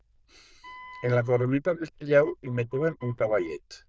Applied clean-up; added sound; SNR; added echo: neural diffusion model UNIVERSE++.